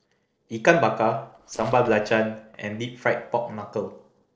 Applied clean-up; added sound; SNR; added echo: neural separator model SepFormer DNS4.